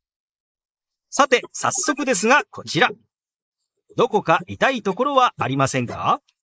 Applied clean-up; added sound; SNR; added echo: neural mask model Resemble Enhance denoiser.